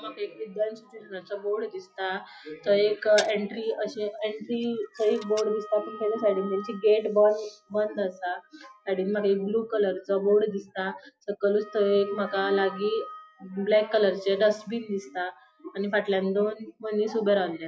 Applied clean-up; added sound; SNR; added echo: classical method log-MMSE.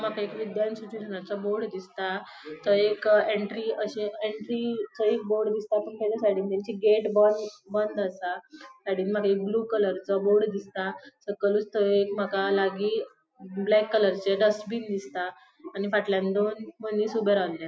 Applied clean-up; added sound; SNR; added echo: none; none; none; none.